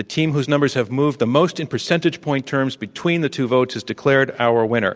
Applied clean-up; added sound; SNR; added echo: none; none; none; none.